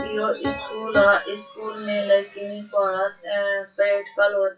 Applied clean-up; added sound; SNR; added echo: classical method WPE with log-MMSE.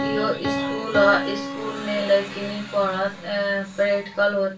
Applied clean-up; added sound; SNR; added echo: none; Piano; 8 dB; reverberation time 0.3 s.